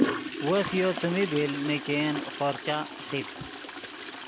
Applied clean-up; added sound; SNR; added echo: none; Toilet flush; 5 dB; none.